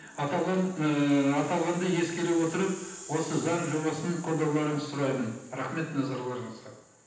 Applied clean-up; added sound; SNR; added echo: none; Rattle (instrument); 18 dB; reverberation time 0.9 s.